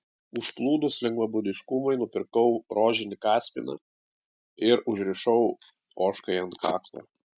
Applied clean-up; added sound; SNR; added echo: none; none; none; none.